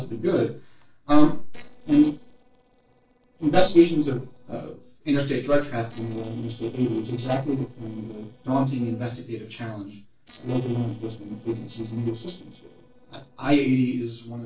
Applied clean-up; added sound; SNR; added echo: neural separator model SepFormer DNS4.